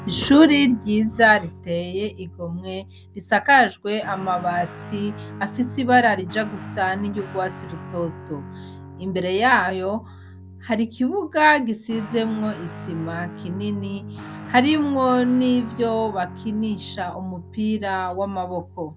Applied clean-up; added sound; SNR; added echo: none; Guitar; 15 dB; none.